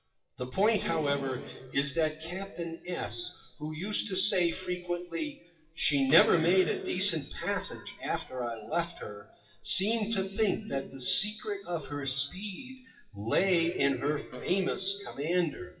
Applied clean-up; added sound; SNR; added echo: classical method WPE with log-MMSE.